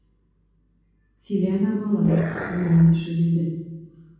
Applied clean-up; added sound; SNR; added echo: none; Growling; 8 dB; reverberation time 1.2 s.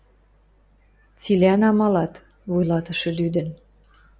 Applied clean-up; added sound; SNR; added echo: none; none; none; none.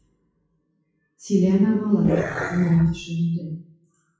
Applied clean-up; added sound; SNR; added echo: classical method WPE with log-MMSE.